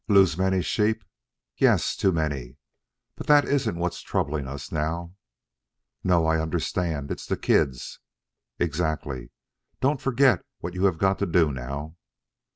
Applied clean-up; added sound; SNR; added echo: none; none; none; none.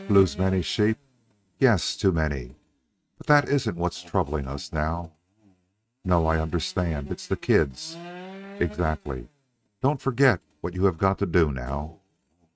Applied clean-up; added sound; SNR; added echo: neural mask model RNNoise.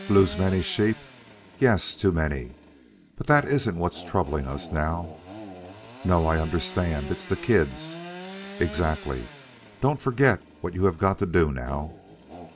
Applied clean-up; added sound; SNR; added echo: none; Sawing / Engine; 16 dB; none.